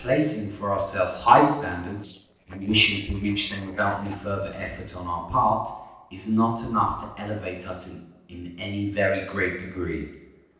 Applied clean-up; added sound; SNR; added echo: neural separator model SepFormer DNS4.